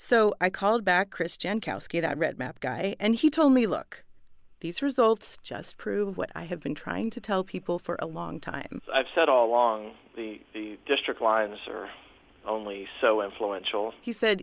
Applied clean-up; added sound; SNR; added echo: none; none; none; none.